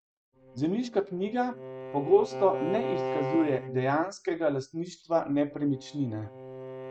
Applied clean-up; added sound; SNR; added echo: neural mask model RNNoise.